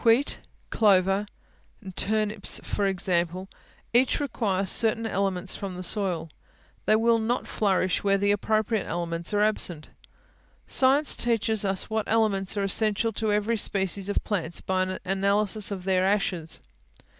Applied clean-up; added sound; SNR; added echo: none; none; none; none.